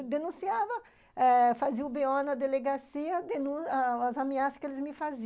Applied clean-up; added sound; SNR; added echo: none; none; none; none.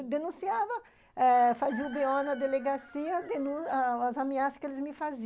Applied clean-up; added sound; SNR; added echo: none; Chicken, rooster; 18 dB; none.